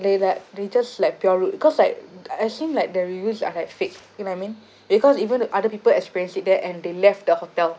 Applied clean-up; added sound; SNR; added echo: none; none; none; none.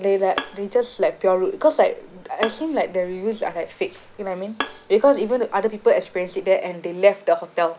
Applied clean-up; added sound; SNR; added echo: none; Bowed string instrument; 15 dB; none.